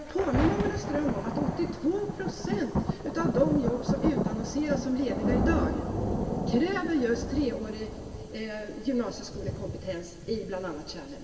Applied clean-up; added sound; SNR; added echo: none; Thunder; 1 dB; reverberation time 1.9 s.